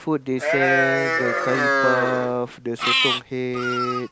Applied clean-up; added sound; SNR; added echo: none; Livestock, farm animals, working animals; -2 dB; none.